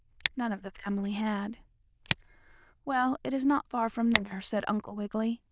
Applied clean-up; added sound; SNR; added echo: neural diffusion model UNIVERSE++.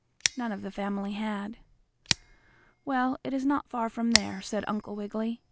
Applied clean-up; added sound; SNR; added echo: none; Scissors; 4 dB; none.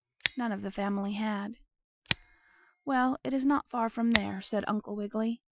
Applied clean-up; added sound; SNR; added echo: classical method Wiener filter.